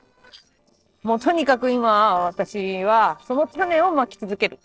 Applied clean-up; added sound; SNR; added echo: neural separator model SepFormer DNS4.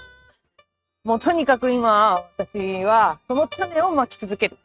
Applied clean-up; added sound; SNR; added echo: neural mask model RNNoise.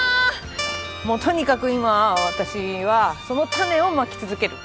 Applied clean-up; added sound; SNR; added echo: none; Guitar; 10 dB; none.